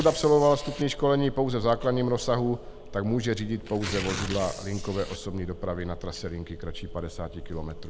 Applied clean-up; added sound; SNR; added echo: none; Tearing + Telephone; 10 dB; none.